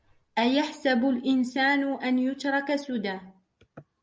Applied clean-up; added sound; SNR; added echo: none; none; none; none.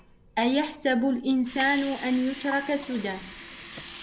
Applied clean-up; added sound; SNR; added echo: none; Water; 13 dB; none.